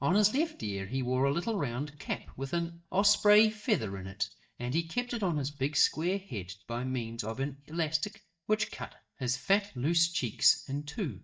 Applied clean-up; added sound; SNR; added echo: neural mask model DeepFilterNet 3.